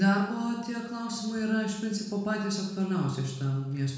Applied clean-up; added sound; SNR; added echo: none; none; none; reverberation time 1.0 s.